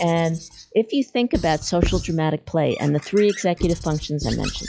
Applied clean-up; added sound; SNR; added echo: classical method log-MMSE.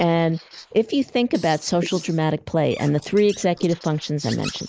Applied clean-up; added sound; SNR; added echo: neural mask model Resemble Enhance denoiser.